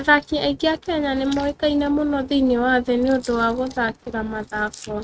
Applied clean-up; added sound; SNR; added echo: neural mask model RNNoise.